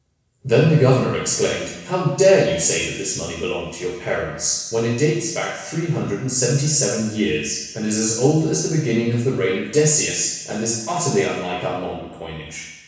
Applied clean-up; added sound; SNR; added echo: none; none; none; reverberation time 1.1 s.